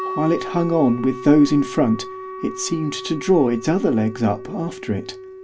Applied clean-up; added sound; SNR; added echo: none; Wind instrument, woodwind instrument; 12 dB; none.